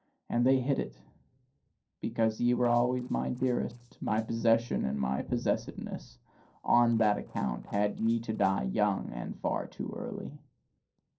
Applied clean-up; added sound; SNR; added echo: neural separator model SepFormer DNS4.